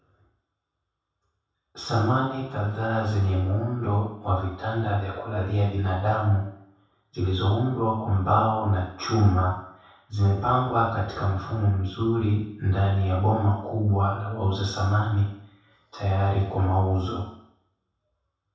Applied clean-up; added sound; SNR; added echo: none; none; none; reverberation time 0.7 s.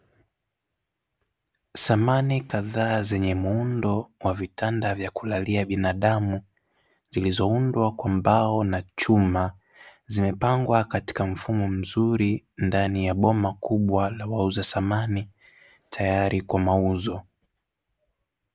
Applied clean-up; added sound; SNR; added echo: none; none; none; none.